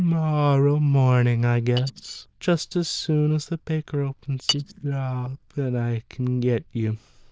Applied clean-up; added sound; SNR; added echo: neural diffusion model UNIVERSE++.